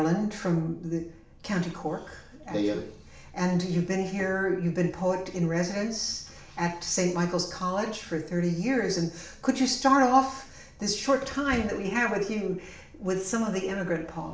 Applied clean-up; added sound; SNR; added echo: none; none; none; reverberation time 0.5 s.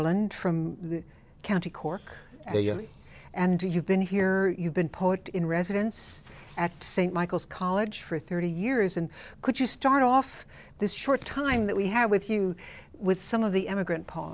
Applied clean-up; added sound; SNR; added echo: none; none; none; none.